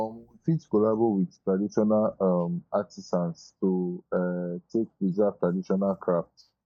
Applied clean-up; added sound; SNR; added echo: neural mask model DeepFilterNet 3.